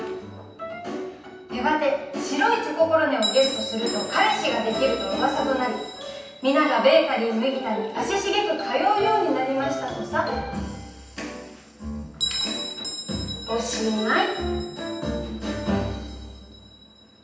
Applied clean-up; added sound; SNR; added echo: none; Bell; 13 dB; reverberation time 0.9 s.